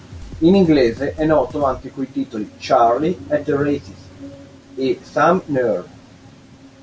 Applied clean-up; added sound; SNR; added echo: none; Drum kit; 15 dB; none.